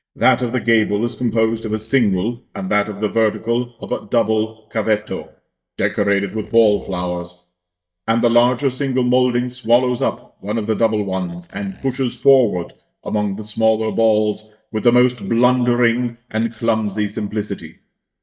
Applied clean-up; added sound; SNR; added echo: neural mask model DeepFilterNet 3.